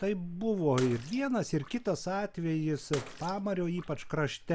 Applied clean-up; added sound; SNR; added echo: none; Bathtub (filling or washing) / Water / Splash, splatter; 17 dB; none.